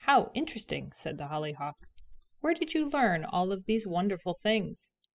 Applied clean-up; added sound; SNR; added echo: classical method spectral subtraction.